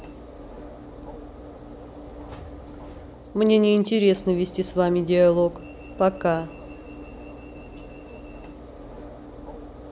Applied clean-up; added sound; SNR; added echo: none; Alarm / Engine / Train; 15 dB; none.